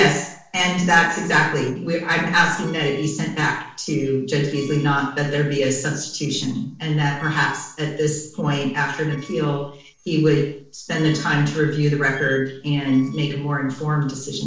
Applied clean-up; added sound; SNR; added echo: neural separator model SepFormer DNS4.